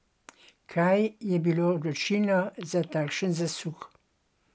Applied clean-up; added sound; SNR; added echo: none; none; none; none.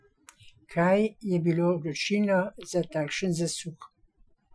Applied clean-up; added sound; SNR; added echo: classical method Wiener filter.